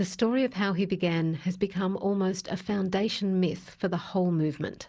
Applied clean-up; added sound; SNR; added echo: none; none; none; none.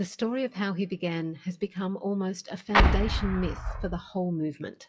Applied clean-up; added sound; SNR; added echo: classical method WPE with log-MMSE.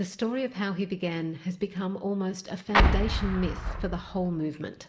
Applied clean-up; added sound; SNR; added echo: none; Explosion; -4 dB; reverberation time 0.7 s.